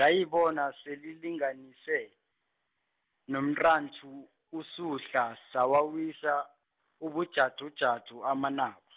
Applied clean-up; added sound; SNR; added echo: none; none; none; none.